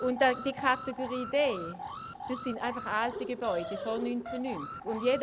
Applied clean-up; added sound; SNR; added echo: none; Alarm; 9 dB; none.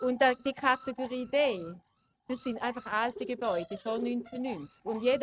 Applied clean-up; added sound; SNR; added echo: neural mask model RNNoise.